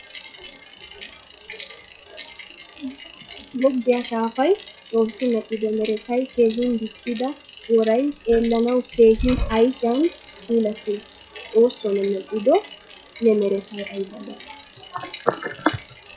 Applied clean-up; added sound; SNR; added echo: classical method log-MMSE.